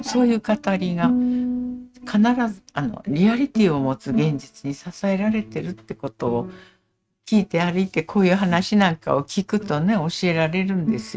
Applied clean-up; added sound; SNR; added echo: neural mask model RNNoise.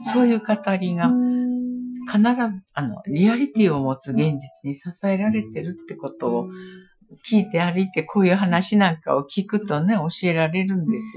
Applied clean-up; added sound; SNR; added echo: classical method Wiener filter.